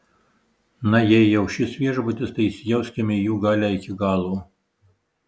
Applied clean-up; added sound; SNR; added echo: none; none; none; none.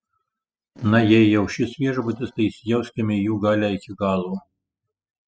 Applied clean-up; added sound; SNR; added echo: classical method spectral subtraction.